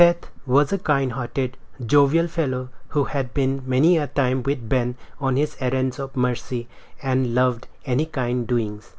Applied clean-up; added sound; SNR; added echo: none; none; none; none.